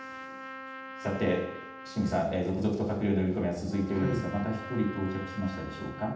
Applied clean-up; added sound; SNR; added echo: none; Trumpet; 13 dB; reverberation time 0.8 s.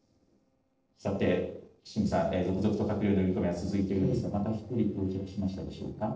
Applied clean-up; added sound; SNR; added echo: neural separator model SepFormer DNS4.